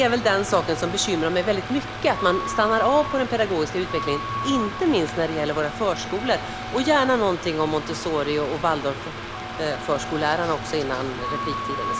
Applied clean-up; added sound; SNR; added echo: none; Wind instrument, woodwind instrument + Mechanical fan; 7 dB; none.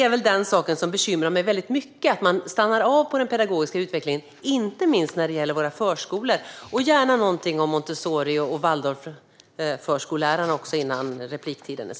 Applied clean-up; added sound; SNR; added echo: none; none; none; none.